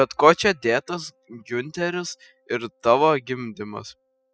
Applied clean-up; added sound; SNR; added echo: classical method spectral subtraction.